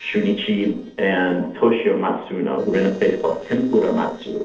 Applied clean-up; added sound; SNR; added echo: neural separator model SepFormer DNS4.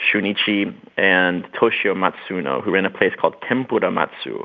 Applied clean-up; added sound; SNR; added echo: none; none; none; none.